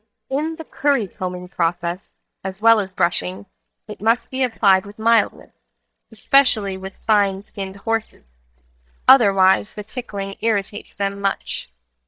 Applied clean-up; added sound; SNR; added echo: neural mask model DeepFilterNet 3.